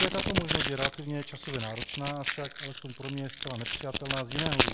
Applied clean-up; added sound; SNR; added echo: none; Packing tape, duct tape; -5 dB; none.